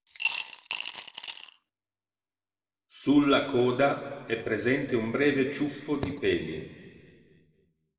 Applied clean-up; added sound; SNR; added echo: none; Coin (dropping) / Glass; 1 dB; reverberation time 1.9 s.